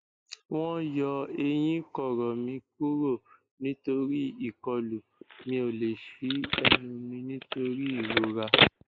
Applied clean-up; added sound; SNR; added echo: neural mask model Resemble Enhance denoiser.